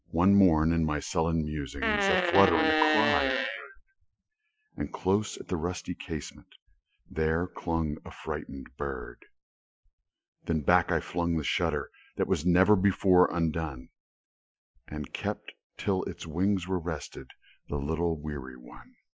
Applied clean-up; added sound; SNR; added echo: classical method Wiener filter.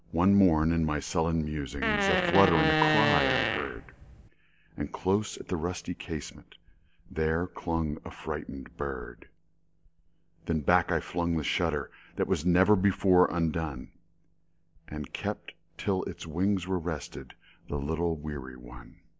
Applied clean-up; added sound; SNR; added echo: none; Fart; -2 dB; none.